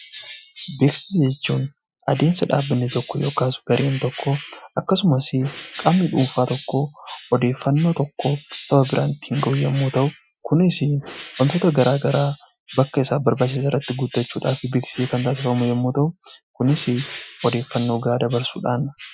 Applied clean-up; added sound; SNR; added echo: classical method Wiener filter.